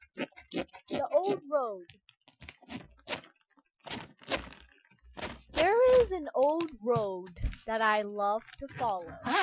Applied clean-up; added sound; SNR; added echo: classical method Wiener filter.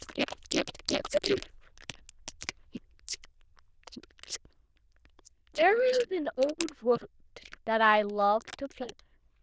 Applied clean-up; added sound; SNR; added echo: neural diffusion model UNIVERSE++.